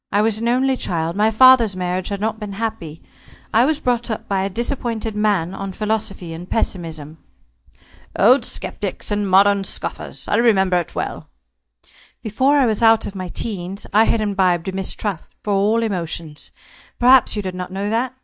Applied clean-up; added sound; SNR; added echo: neural mask model DeepFilterNet 3.